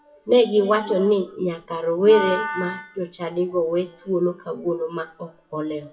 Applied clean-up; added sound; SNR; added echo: classical method WPE with log-MMSE.